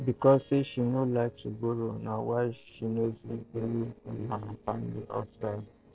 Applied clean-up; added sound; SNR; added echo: neural separator model SepFormer DNS4.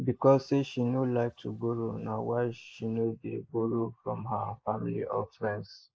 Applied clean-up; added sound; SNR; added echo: neural mask model Resemble Enhance denoiser.